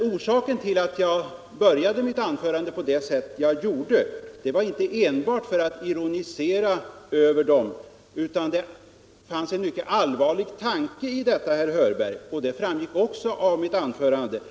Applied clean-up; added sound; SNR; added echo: none; none; none; none.